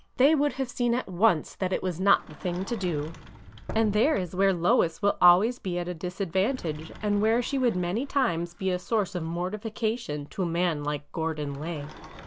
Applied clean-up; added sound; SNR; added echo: none; Sliding door; 20 dB; none.